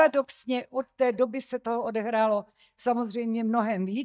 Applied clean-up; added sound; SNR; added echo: neural mask model DeepFilterNet 3.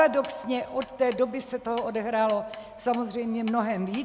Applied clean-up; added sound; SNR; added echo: none; Hammer + Cricket; 18 dB; none.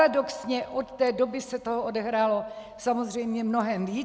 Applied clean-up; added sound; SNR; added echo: none; none; none; none.